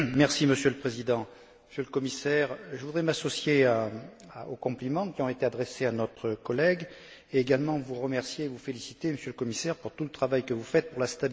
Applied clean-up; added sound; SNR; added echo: none; none; none; none.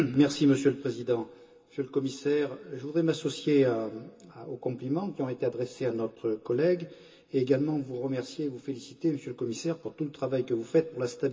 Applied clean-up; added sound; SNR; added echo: none; none; none; reverberation time 0.2 s.